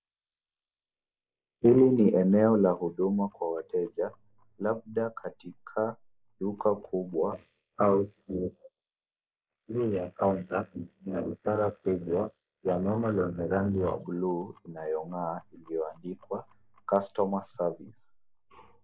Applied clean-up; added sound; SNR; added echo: neural mask model Resemble Enhance denoiser.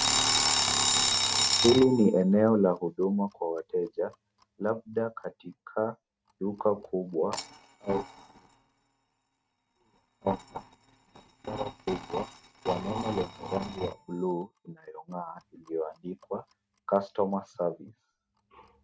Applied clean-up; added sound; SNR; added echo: neural mask model RNNoise.